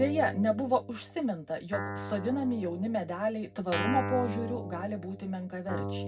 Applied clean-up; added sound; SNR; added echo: none; Guitar; 6 dB; reverberation time 0.4 s.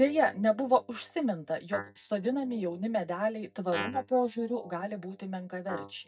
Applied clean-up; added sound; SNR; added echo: neural mask model DeepFilterNet 3.